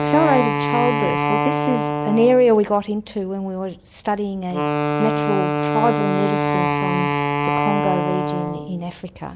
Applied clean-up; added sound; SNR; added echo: none; Wind instrument, woodwind instrument; 0 dB; none.